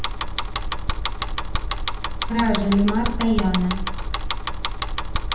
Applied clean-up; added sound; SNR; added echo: none; Bicycle; -2 dB; reverberation time 1.3 s.